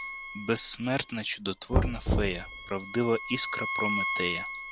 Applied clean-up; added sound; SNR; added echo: none; Bowed string instrument + Knock; 0 dB; none.